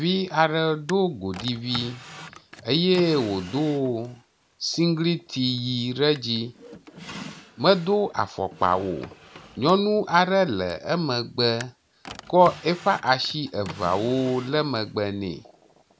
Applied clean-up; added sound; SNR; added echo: none; Drawer open or close; 19 dB; none.